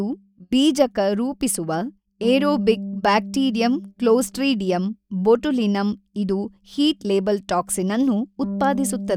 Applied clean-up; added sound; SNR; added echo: neural mask model DeepFilterNet 3.